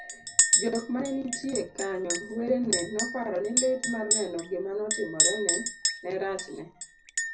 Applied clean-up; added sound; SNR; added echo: none; Chink, clink; -3 dB; reverberation time 0.4 s.